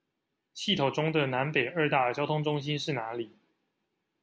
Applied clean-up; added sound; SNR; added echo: none; none; none; none.